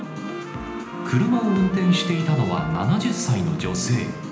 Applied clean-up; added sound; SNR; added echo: none; Trumpet; 18 dB; reverberation time 0.9 s.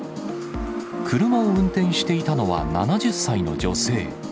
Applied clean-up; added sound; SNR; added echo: none; none; none; none.